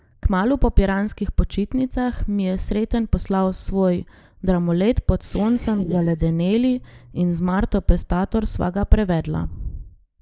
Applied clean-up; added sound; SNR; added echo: neural mask model Resemble Enhance denoiser.